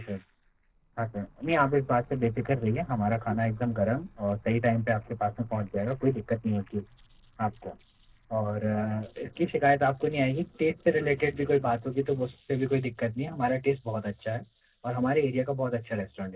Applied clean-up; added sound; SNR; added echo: neural separator model SepFormer DNS4.